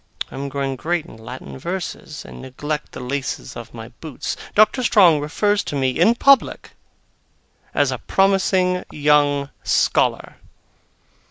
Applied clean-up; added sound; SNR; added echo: none; none; none; none.